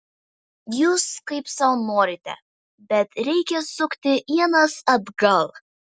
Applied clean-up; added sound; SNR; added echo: none; none; none; none.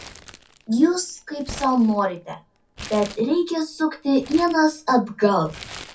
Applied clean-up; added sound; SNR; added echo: none; Crumpling, crinkling; 19 dB; reverberation time 0.3 s.